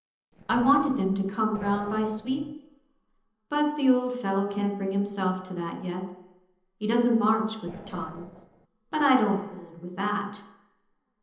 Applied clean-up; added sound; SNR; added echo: neural separator model SepFormer DNS4.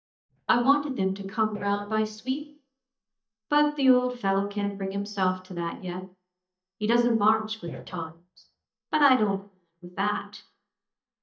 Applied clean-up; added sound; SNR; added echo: neural mask model DeepFilterNet 3.